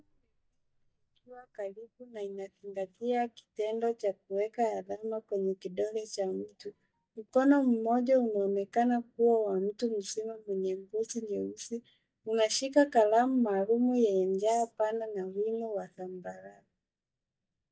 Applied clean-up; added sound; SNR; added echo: neural mask model DeepFilterNet 3.